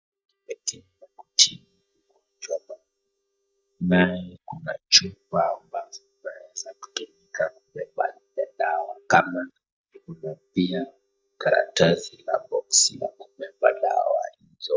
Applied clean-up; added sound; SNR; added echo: neural mask model DeepFilterNet 3.